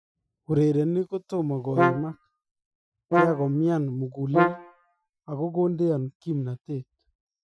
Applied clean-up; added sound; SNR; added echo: classical method Wiener filter.